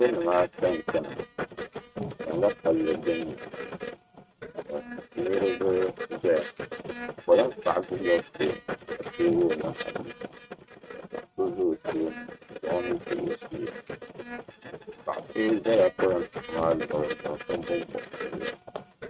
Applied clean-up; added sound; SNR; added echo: neural mask model RNNoise.